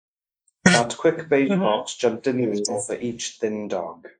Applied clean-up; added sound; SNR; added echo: neural mask model Resemble Enhance denoiser.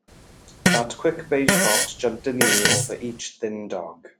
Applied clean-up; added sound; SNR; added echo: none; Fart; -4 dB; none.